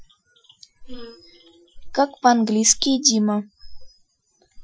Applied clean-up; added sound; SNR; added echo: classical method Wiener filter.